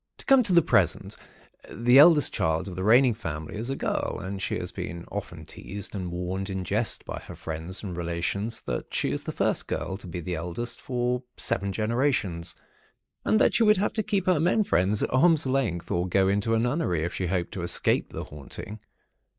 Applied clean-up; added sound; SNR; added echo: neural mask model Resemble Enhance denoiser.